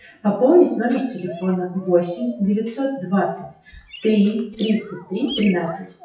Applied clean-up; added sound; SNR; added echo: classical method WPE with log-MMSE.